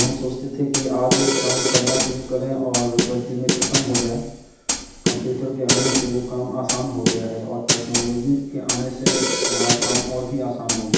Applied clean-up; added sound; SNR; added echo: none; Snare drum; -1 dB; reverberation time 0.9 s.